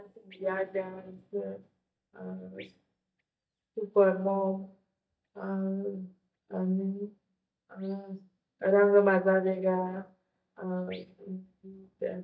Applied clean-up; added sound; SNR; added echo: neural mask model DeepFilterNet 3.